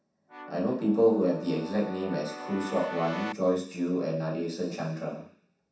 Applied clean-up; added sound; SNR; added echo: none; Keyboard (musical); 11 dB; reverberation time 0.7 s.